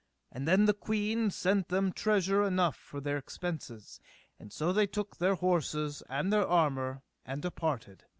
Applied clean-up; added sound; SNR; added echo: none; none; none; none.